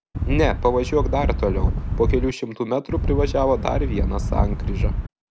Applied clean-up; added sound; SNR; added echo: none; Wind; -1 dB; none.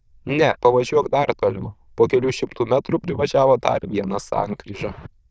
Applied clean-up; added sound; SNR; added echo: neural diffusion model UNIVERSE++.